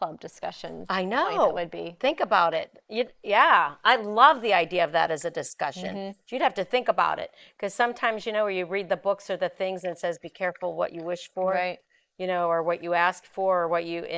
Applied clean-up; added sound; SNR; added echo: neural mask model Resemble Enhance denoiser.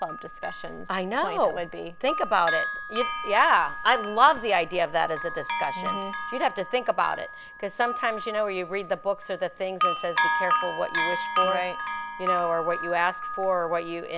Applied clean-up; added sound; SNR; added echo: none; Bell; 4 dB; none.